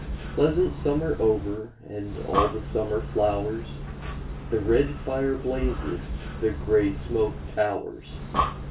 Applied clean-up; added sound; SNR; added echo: none; Breathing; 5 dB; reverberation time 0.3 s.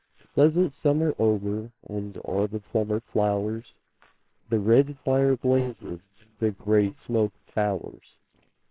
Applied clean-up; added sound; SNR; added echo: neural separator model SepFormer WHAMR!.